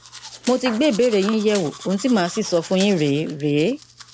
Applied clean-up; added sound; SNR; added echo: none; Domestic sounds, home sounds + Crushing; 16 dB; none.